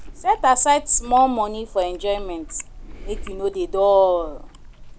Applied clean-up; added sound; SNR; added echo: none; Chewing, mastication; 14 dB; none.